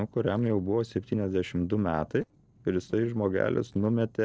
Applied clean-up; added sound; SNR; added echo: neural separator model SepFormer DNS4.